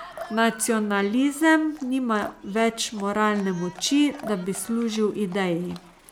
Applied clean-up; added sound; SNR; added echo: none; Livestock, farm animals, working animals + Drip; 19 dB; none.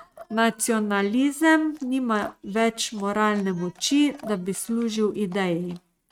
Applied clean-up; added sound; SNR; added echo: neural mask model RNNoise.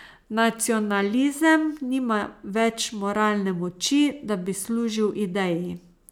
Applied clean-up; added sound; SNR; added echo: none; none; none; none.